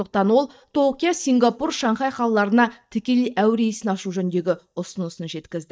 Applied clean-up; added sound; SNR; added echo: neural mask model DeepFilterNet 3.